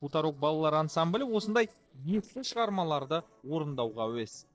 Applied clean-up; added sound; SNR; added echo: neural separator model SepFormer DNS4.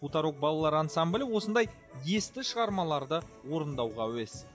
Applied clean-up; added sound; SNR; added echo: none; none; none; none.